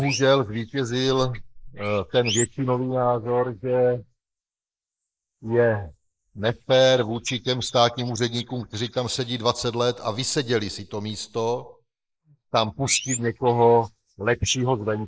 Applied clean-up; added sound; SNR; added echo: neural mask model Resemble Enhance denoiser.